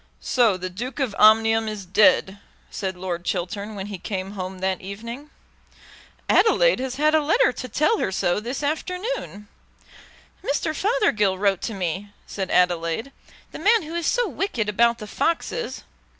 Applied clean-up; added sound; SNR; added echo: none; none; none; none.